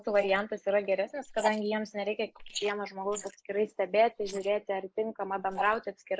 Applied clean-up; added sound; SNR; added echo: neural mask model Resemble Enhance denoiser.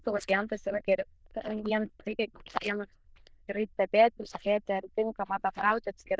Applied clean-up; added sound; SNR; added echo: neural diffusion model UNIVERSE++.